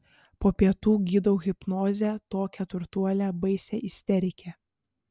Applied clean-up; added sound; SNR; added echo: none; none; none; none.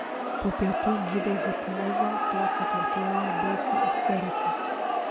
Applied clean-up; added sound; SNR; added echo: none; Cricket; -5 dB; none.